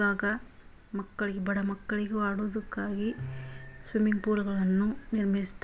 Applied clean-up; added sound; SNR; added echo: none; Bowed string instrument; 20 dB; none.